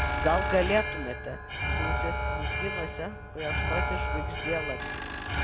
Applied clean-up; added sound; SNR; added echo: none; Telephone + Alarm; -4 dB; none.